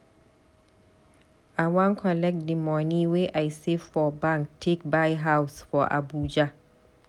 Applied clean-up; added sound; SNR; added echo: none; none; none; none.